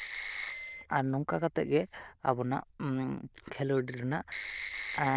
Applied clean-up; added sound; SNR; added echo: neural diffusion model UNIVERSE++.